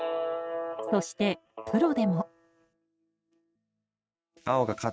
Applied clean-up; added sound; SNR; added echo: neural mask model RNNoise.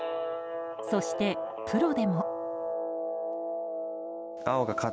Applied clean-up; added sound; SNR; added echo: none; Guitar; 1 dB; none.